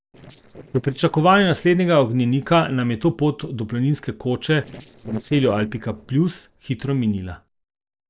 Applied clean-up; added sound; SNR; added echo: neural separator model SepFormer DNS4.